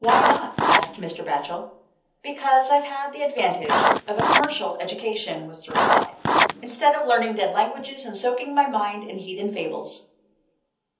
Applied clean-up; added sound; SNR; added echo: none; Writing; -4 dB; reverberation time 0.7 s.